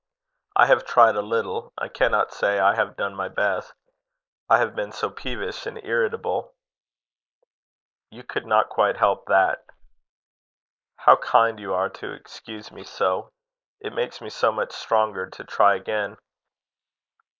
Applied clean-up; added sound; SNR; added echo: neural mask model Resemble Enhance denoiser.